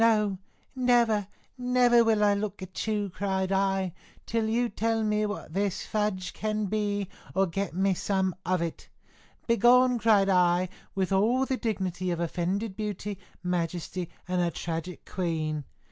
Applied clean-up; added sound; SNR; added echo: none; none; none; none.